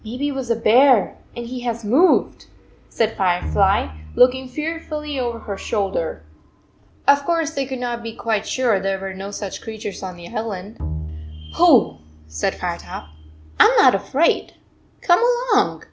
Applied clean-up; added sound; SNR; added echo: none; Bowed string instrument; 12 dB; none.